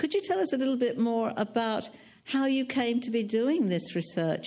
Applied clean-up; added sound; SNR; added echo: none; none; none; none.